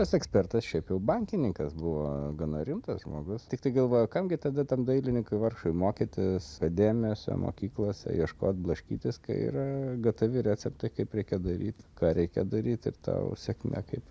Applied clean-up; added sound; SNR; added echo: none; none; none; none.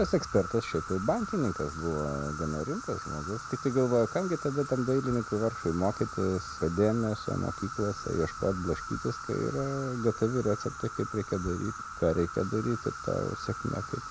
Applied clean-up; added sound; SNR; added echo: none; Insect; 10 dB; none.